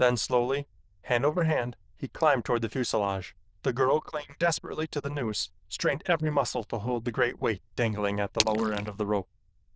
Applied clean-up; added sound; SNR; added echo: neural diffusion model UNIVERSE++.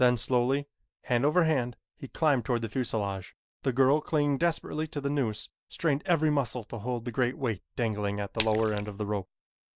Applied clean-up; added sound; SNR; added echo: neural mask model DeepFilterNet 3.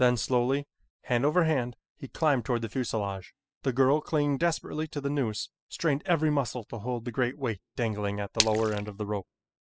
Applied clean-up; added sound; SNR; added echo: classical method spectral subtraction.